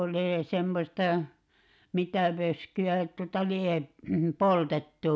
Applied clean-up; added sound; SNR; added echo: none; none; none; none.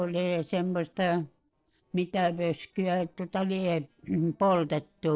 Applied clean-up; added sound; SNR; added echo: neural separator model SepFormer DNS4.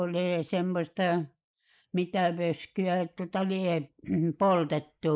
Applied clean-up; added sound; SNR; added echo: neural mask model Resemble Enhance denoiser.